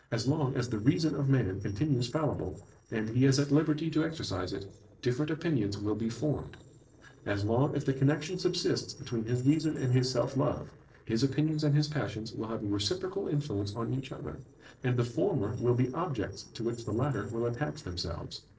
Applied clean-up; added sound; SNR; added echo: neural separator model SepFormer DNS4.